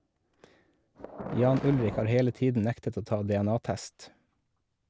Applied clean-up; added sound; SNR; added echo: none; Boom; 10 dB; none.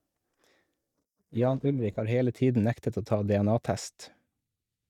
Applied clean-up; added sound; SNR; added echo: neural mask model DeepFilterNet 3.